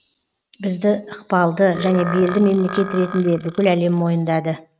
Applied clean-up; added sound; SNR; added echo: neural mask model RNNoise.